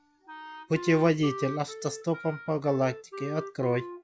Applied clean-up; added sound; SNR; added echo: classical method log-MMSE.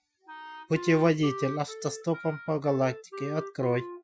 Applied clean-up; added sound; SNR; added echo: classical method Wiener filter.